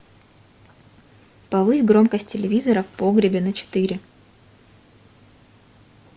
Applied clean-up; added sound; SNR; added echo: none; none; none; none.